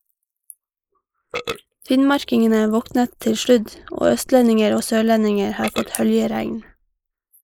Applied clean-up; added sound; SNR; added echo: neural mask model Resemble Enhance denoiser.